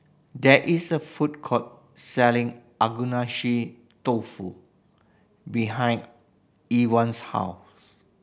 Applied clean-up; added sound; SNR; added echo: none; none; none; none.